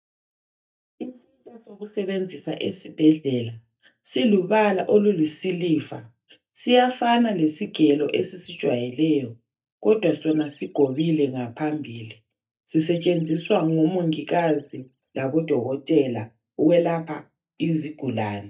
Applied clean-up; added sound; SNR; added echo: neural mask model DeepFilterNet 3.